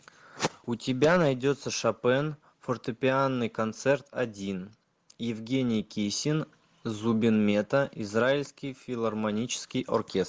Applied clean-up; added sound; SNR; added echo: none; none; none; none.